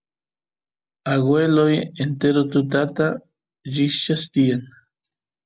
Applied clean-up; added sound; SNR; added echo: none; none; none; none.